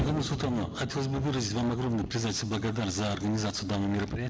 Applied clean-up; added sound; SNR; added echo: none; Explosion; 10 dB; none.